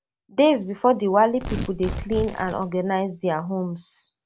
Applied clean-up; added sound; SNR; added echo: none; Tearing; 11 dB; none.